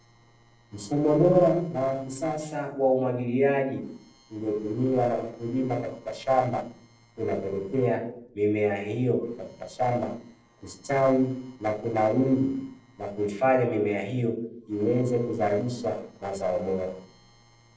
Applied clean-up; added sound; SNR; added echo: neural separator model SepFormer DNS4.